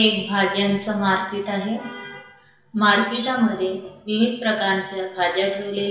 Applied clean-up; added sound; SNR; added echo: none; Tools; 16 dB; reverberation time 0.8 s.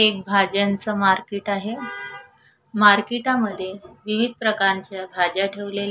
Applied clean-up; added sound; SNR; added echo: none; none; none; none.